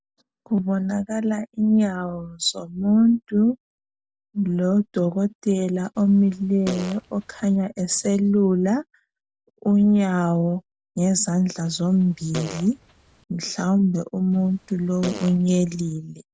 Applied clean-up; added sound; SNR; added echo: none; Fart; 16 dB; none.